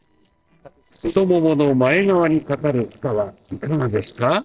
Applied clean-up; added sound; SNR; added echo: neural separator model SepFormer DNS4.